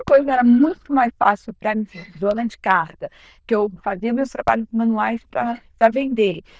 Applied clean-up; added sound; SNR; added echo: neural diffusion model UNIVERSE++.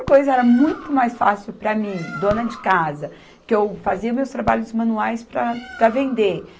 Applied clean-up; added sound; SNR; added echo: none; Bird + Fireworks; 18 dB; none.